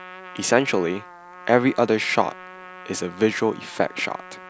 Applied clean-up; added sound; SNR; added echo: none; Trumpet; 18 dB; none.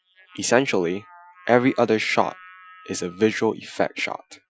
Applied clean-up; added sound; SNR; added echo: classical method Wiener filter.